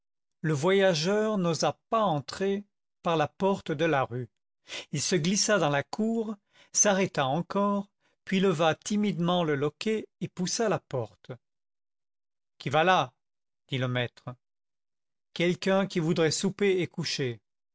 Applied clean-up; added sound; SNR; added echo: none; none; none; none.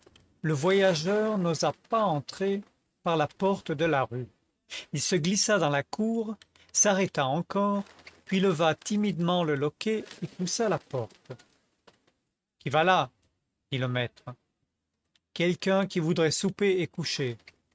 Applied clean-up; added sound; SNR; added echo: neural mask model RNNoise.